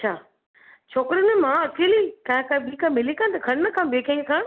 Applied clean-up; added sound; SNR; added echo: none; none; none; none.